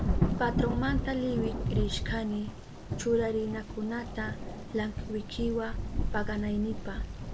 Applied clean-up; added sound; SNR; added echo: none; Thunder / Rain; 0 dB; none.